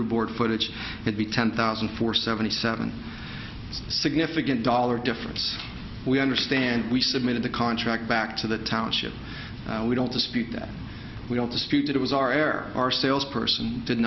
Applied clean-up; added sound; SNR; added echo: none; none; none; none.